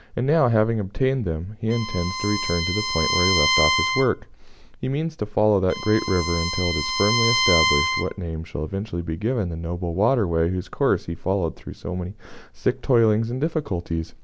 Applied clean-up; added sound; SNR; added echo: none; Bowed string instrument; 2 dB; none.